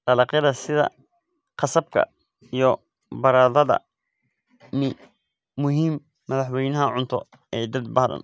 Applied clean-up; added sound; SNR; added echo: none; none; none; none.